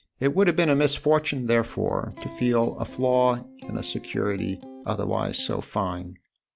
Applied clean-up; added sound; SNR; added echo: none; Electric guitar; 17 dB; none.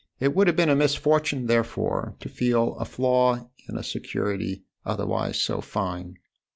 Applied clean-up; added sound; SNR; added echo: none; none; none; none.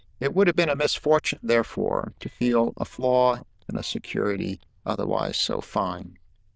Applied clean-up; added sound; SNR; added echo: neural diffusion model UNIVERSE++.